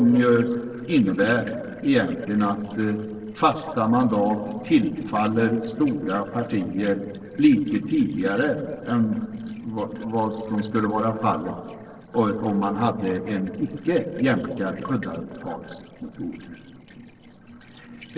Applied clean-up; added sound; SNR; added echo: neural separator model SepFormer DNS4.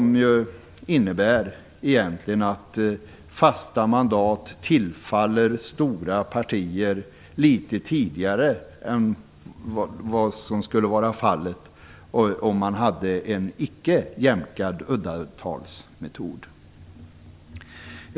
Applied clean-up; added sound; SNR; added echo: none; none; none; none.